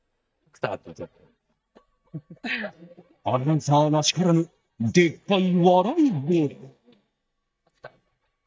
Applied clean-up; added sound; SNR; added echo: neural mask model DeepFilterNet 3.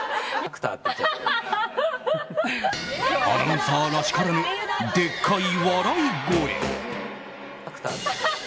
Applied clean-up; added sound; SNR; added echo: none; none; none; none.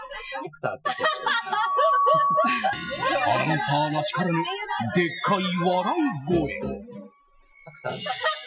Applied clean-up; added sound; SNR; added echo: classical method Wiener filter.